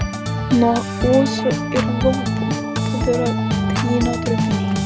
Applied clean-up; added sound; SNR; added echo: none; Organ; -1 dB; none.